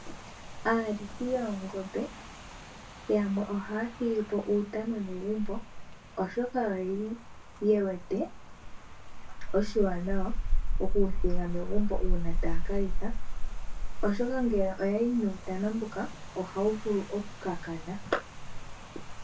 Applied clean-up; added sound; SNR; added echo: none; Rain; -2 dB; reverberation time 0.2 s.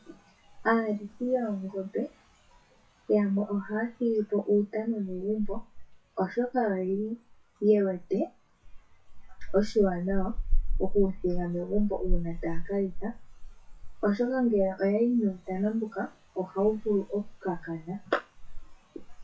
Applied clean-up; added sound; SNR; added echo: classical method WPE with log-MMSE.